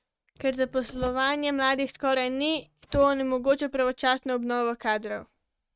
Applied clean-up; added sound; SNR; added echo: neural mask model RNNoise.